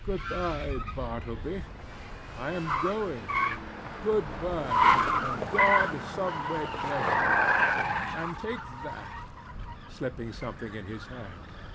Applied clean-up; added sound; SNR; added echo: none; Car; -5 dB; none.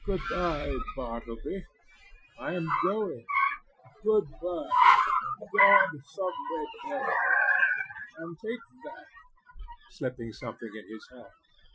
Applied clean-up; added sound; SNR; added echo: classical method Wiener filter.